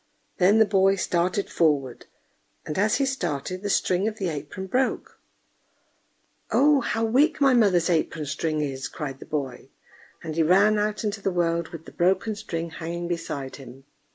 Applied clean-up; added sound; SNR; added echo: none; none; none; none.